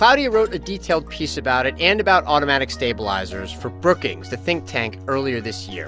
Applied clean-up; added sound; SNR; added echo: none; none; none; none.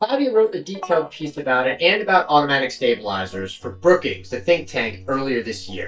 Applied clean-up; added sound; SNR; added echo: neural mask model DeepFilterNet 3.